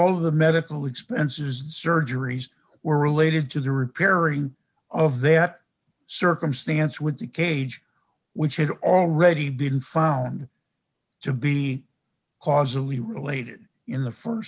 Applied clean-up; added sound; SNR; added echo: none; none; none; none.